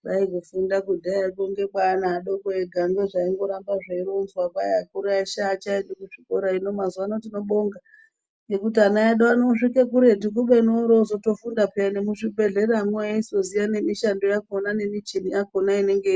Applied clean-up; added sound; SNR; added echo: none; none; none; none.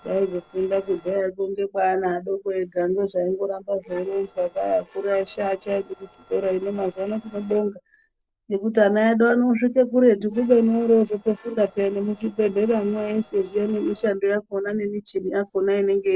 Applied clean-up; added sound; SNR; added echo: neural separator model SepFormer DNS4.